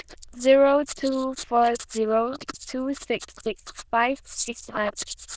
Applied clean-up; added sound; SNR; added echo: neural diffusion model UNIVERSE++.